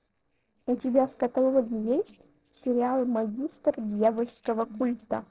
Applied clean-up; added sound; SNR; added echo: neural separator model SepFormer DNS4.